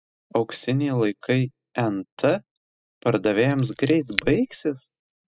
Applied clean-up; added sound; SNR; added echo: classical method spectral subtraction.